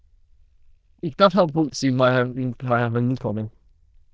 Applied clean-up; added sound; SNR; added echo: neural diffusion model UNIVERSE++.